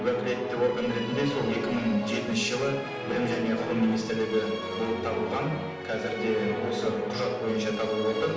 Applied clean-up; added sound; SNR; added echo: none; Musical instrument; 5 dB; reverberation time 0.8 s.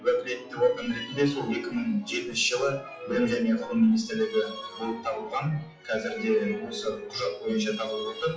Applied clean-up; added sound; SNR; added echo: classical method WPE with log-MMSE.